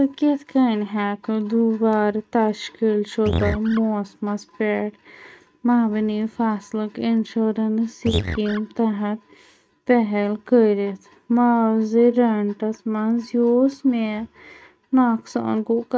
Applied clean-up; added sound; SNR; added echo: neural mask model RNNoise.